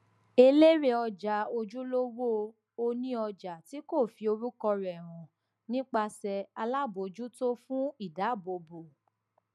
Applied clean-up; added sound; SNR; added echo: none; none; none; none.